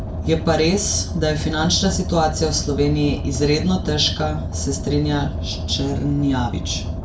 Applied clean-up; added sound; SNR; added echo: none; Car; 5 dB; reverberation time 0.3 s.